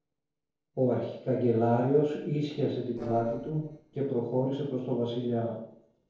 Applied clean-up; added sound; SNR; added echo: neural separator model SepFormer DNS4.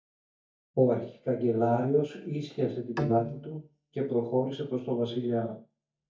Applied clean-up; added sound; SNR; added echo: neural mask model DeepFilterNet 3.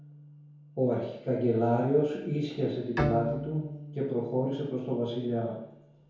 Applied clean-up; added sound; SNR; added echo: none; Bowed string instrument; 9 dB; reverberation time 0.9 s.